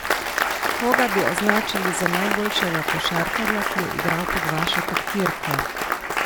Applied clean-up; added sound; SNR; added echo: none; Applause; -3 dB; none.